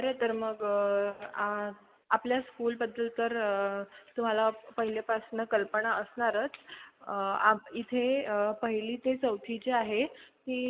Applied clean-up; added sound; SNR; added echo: none; none; none; none.